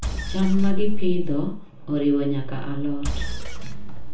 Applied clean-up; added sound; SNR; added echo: none; Engine; 12 dB; reverberation time 1.0 s.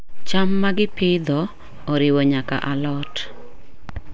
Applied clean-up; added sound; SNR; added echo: none; none; none; none.